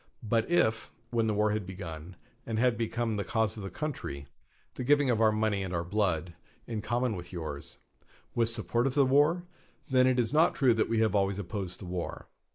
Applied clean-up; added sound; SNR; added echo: neural mask model Resemble Enhance denoiser.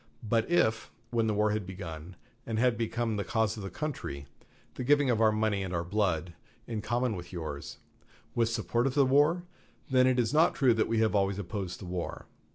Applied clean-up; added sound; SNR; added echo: none; none; none; none.